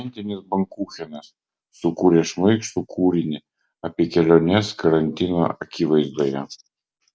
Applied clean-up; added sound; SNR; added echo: none; none; none; none.